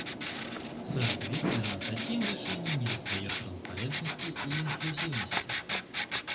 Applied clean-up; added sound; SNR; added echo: none; Writing; -5 dB; reverberation time 0.2 s.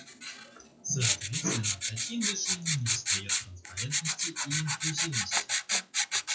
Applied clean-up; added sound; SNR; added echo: classical method WPE with log-MMSE.